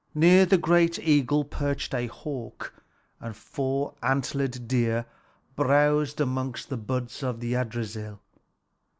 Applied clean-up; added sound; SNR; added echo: none; none; none; none.